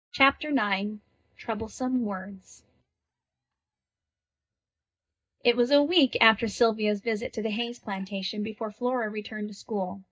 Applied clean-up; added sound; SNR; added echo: neural mask model DeepFilterNet 3.